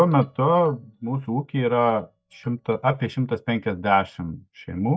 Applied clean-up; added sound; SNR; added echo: neural mask model DeepFilterNet 3.